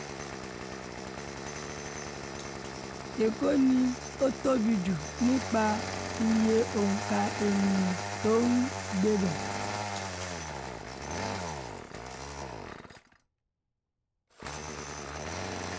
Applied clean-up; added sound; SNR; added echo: none; Engine starting; 5 dB; none.